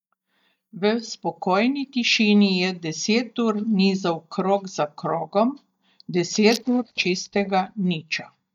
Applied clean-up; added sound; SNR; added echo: neural mask model DeepFilterNet 3.